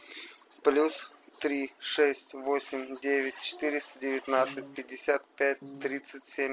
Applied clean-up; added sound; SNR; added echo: none; Piano; 15 dB; none.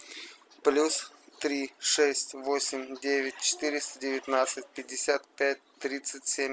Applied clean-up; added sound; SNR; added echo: none; none; none; none.